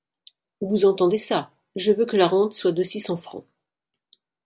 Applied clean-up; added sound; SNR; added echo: none; none; none; none.